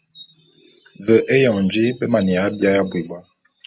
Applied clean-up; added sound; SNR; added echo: none; none; none; none.